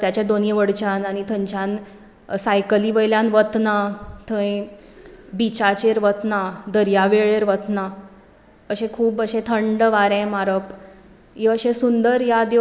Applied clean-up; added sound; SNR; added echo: none; none; none; none.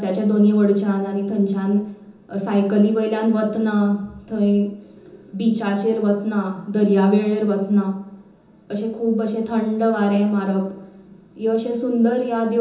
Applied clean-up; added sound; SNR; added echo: none; none; none; reverberation time 0.6 s.